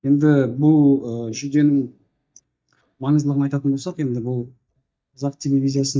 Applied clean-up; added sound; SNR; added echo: neural mask model DeepFilterNet 3.